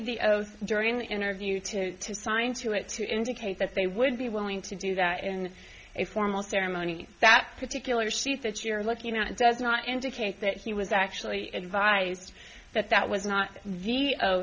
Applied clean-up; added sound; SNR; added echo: none; none; none; none.